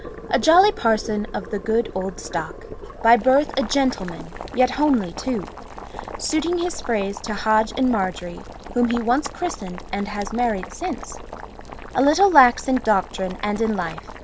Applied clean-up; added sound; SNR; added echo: none; Boiling; 13 dB; none.